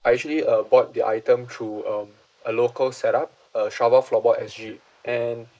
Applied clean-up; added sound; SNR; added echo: neural mask model Resemble Enhance denoiser.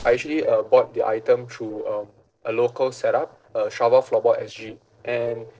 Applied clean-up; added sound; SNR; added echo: neural separator model SepFormer DNS4.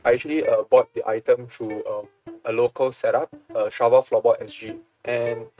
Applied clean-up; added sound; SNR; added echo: neural mask model RNNoise.